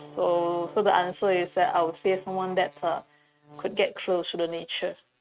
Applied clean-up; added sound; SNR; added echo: neural mask model RNNoise.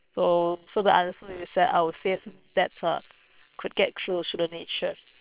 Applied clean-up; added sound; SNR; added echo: neural separator model SepFormer WHAM!.